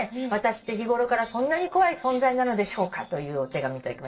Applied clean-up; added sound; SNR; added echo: neural separator model SepFormer DNS4.